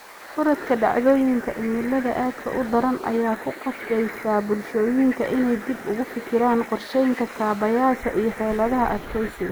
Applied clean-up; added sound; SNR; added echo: neural mask model Resemble Enhance denoiser.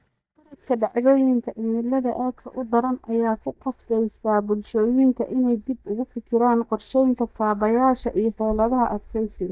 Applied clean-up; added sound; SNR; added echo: neural mask model DeepFilterNet 3.